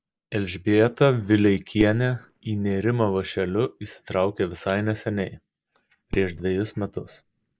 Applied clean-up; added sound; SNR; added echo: neural mask model DeepFilterNet 3.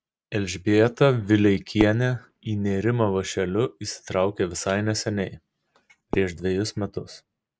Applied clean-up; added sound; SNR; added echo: neural mask model RNNoise.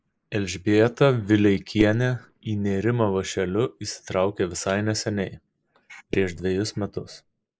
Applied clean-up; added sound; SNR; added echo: neural mask model Resemble Enhance denoiser.